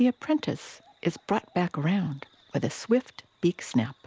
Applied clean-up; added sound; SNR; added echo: none; none; none; none.